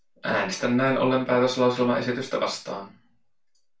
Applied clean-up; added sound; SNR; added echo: none; none; none; reverberation time 0.3 s.